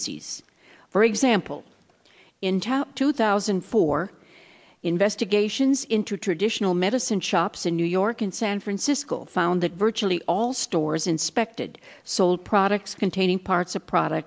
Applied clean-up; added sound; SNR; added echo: none; none; none; none.